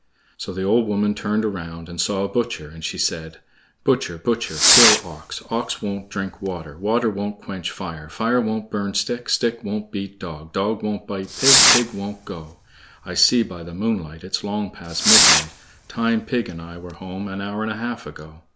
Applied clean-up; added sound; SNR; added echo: none; Fireworks; -3 dB; none.